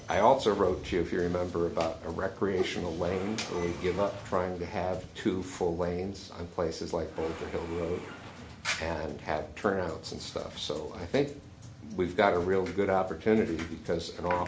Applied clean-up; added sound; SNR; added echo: none; Engine / Mechanisms; 18 dB; none.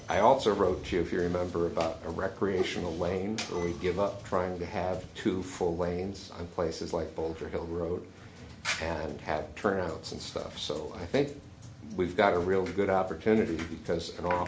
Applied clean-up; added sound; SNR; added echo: none; none; none; none.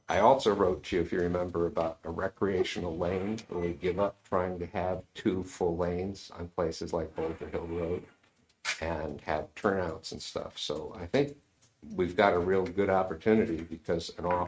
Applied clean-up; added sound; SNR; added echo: neural mask model RNNoise.